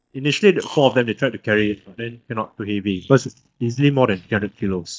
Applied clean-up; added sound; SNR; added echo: neural mask model DeepFilterNet 3.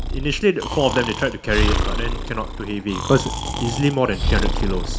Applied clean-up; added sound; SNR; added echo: none; Breathing; 1 dB; reverberation time 0.7 s.